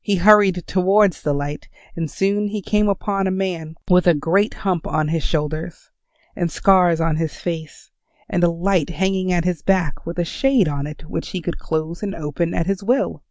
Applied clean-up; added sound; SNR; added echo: none; none; none; none.